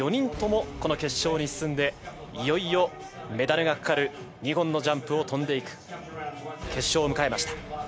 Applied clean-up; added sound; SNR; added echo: none; Shatter / Crushing / Boom; 19 dB; none.